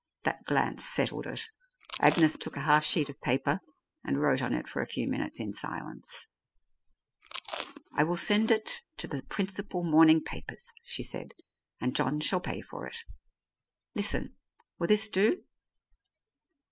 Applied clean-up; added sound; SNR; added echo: classical method spectral subtraction.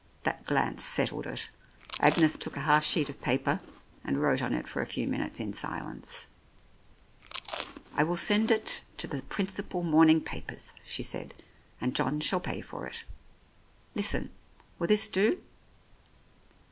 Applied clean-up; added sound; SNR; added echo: none; Chewing, mastication; 14 dB; none.